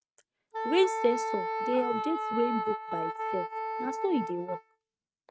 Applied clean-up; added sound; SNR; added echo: neural mask model RNNoise.